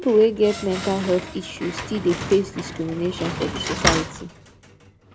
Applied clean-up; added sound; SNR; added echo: none; Slam; 7 dB; none.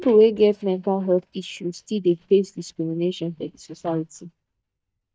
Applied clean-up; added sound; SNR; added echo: neural mask model DeepFilterNet 3.